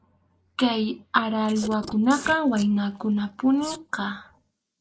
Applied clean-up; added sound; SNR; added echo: neural mask model Resemble Enhance denoiser.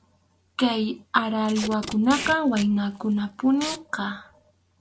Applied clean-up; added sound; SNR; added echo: none; Packing tape, duct tape; 13 dB; none.